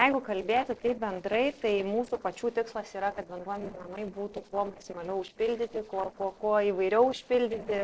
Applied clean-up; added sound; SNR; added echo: neural separator model SepFormer DNS4.